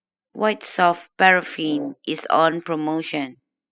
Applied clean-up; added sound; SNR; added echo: classical method spectral subtraction.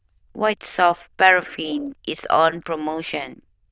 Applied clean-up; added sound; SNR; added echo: neural diffusion model UNIVERSE++.